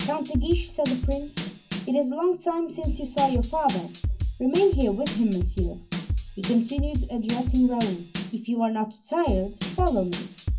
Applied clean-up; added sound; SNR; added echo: none; Drum / Drum kit; 4 dB; reverberation time 0.3 s.